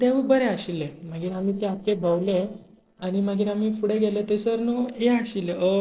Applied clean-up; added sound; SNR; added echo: neural separator model SepFormer DNS4.